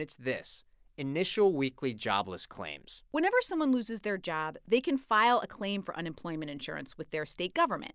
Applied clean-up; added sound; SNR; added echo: none; none; none; none.